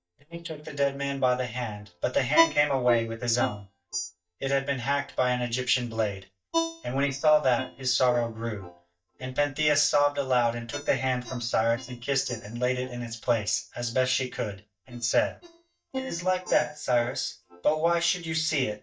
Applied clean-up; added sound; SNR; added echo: neural mask model DeepFilterNet 3.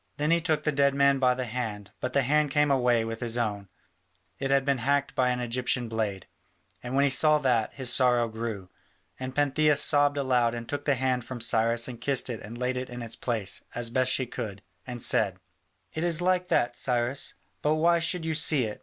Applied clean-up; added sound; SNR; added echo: none; none; none; none.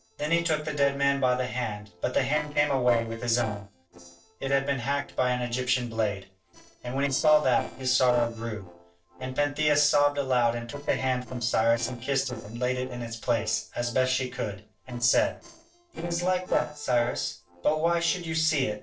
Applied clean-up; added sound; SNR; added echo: neural separator model SepFormer DNS4.